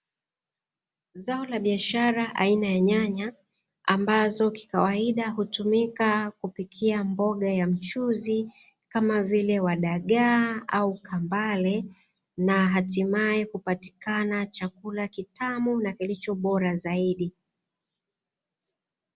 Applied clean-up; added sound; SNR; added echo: none; none; none; none.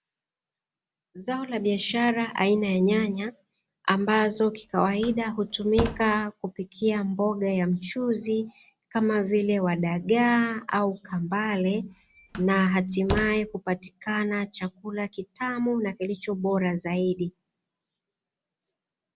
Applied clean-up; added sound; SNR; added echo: none; Slam; 10 dB; none.